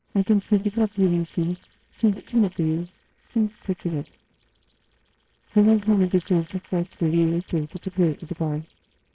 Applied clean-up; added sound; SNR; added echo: neural separator model SepFormer WHAMR!.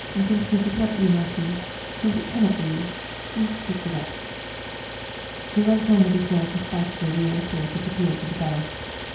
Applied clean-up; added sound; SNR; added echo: none; Idling; 9 dB; reverberation time 0.6 s.